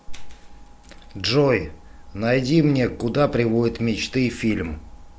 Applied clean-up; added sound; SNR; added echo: none; none; none; none.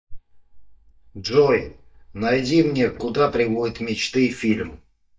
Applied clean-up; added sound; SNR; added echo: neural mask model DeepFilterNet 3.